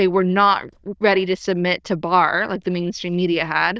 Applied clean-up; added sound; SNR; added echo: neural diffusion model UNIVERSE++.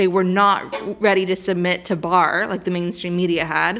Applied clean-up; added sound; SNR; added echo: none; Bowed string instrument; 19 dB; none.